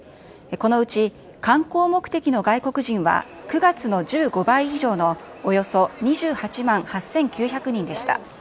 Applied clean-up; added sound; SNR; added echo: none; none; none; none.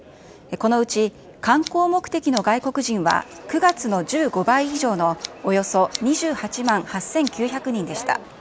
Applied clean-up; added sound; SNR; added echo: none; Scissors; 18 dB; none.